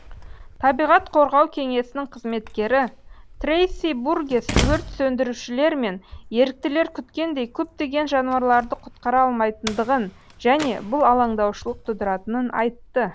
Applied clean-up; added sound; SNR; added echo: none; Slam; 12 dB; none.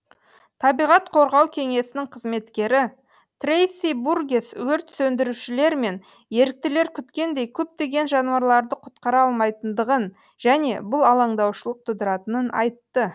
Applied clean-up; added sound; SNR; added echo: none; none; none; none.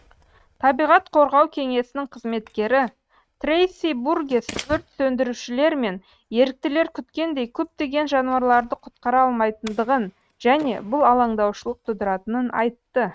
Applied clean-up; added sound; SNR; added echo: neural mask model RNNoise.